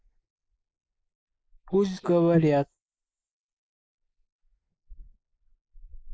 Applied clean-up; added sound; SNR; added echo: neural mask model Resemble Enhance denoiser.